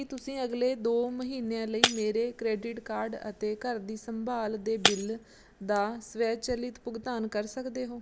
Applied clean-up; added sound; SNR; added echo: none; Shatter; 4 dB; none.